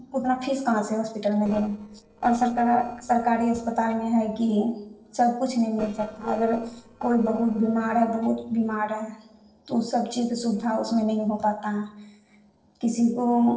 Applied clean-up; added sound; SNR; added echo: neural separator model SepFormer DNS4.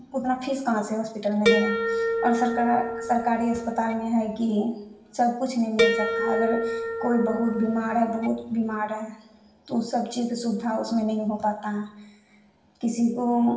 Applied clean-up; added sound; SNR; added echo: none; Harp; 1 dB; reverberation time 0.8 s.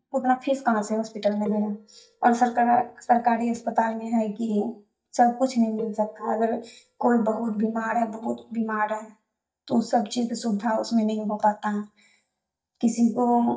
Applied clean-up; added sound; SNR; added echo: neural mask model DeepFilterNet 3.